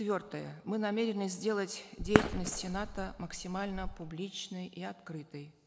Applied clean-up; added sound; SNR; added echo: none; Fireworks; -1 dB; none.